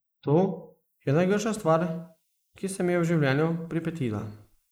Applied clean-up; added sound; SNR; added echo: neural mask model Resemble Enhance denoiser.